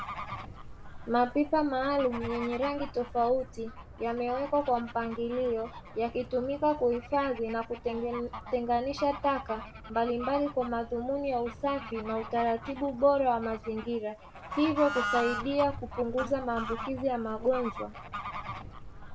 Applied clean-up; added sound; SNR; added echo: none; Bird / Fowl; 10 dB; none.